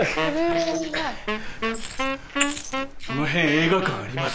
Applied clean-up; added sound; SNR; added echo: neural mask model Resemble Enhance denoiser.